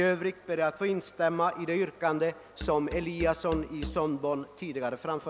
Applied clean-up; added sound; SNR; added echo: none; Musical instrument; 12 dB; none.